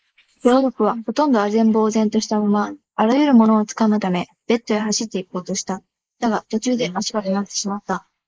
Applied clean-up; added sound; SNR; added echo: neural mask model Resemble Enhance denoiser.